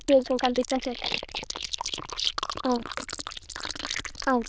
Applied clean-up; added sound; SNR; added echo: neural diffusion model UNIVERSE++.